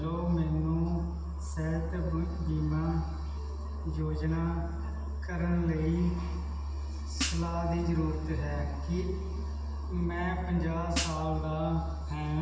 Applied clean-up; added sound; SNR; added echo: none; Hi-hat; 8 dB; reverberation time 1.4 s.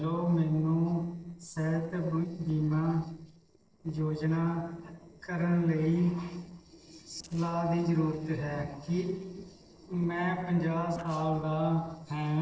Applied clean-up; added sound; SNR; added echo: neural separator model SepFormer DNS4.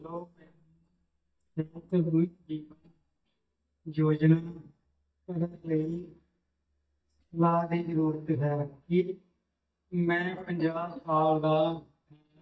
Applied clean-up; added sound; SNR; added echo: neural mask model DeepFilterNet 3.